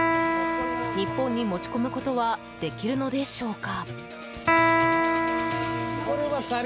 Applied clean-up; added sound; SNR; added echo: none; Electric guitar; -2 dB; none.